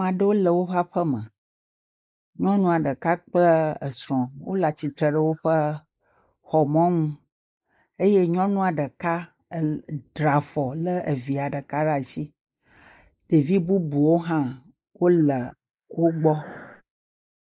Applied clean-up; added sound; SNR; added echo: neural mask model Resemble Enhance denoiser.